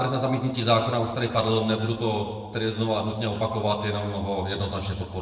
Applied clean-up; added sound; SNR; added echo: none; none; none; reverberation time 1.2 s.